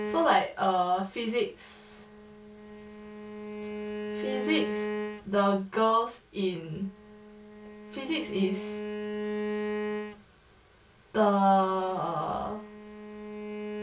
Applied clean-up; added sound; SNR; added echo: none; Bowed string instrument; 7 dB; reverberation time 0.3 s.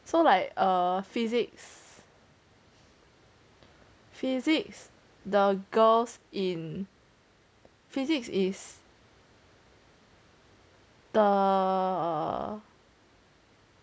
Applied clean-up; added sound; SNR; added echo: none; none; none; none.